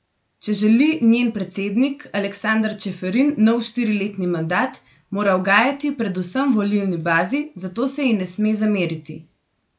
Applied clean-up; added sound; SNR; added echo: none; none; none; none.